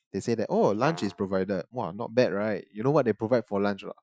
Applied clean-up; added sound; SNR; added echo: classical method Wiener filter.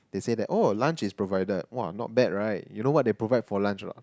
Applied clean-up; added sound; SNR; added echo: none; none; none; none.